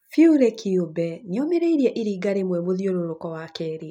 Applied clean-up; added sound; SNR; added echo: none; none; none; none.